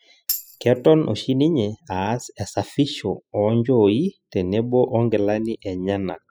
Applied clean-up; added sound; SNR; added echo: classical method spectral subtraction.